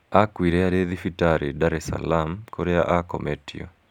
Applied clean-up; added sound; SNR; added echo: none; none; none; none.